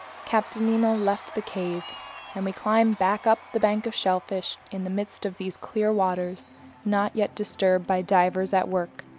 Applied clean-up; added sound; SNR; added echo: none; Cheering; 19 dB; none.